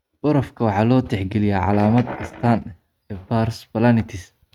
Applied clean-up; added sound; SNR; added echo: neural mask model RNNoise.